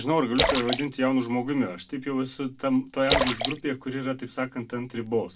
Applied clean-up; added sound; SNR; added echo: none; Splash, splatter; 2 dB; none.